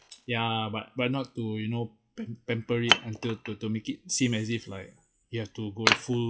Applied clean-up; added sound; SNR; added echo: classical method WPE with log-MMSE.